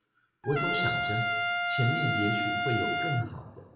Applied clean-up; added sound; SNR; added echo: none; Trumpet; -2 dB; reverberation time 1.1 s.